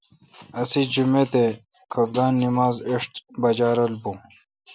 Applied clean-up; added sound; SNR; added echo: none; none; none; none.